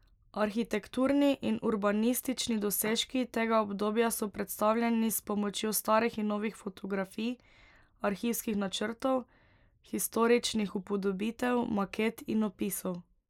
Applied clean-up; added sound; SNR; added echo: neural mask model Resemble Enhance denoiser.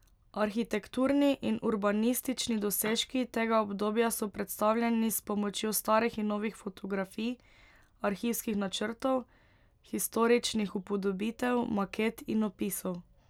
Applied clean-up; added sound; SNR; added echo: none; Piano; 13 dB; none.